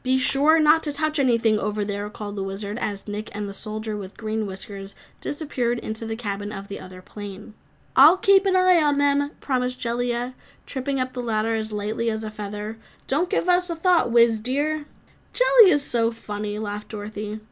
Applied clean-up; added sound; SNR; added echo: none; none; none; none.